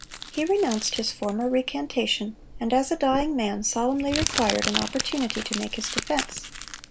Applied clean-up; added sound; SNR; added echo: none; Crumpling, crinkling; 7 dB; none.